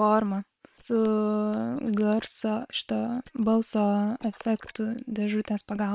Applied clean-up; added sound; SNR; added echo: neural separator model SepFormer WHAM!.